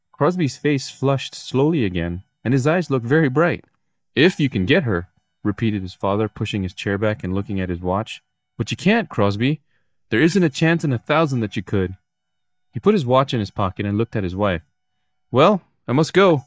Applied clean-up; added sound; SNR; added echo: neural mask model DeepFilterNet 3.